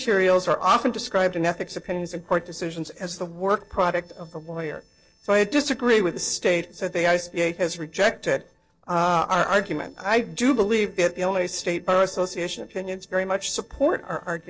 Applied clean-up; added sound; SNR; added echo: neural separator model SepFormer DNS4.